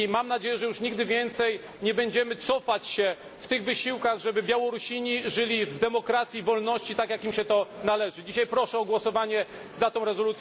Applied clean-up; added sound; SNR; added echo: none; none; none; none.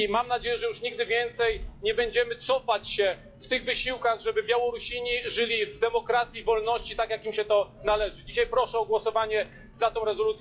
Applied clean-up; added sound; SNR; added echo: classical method log-MMSE.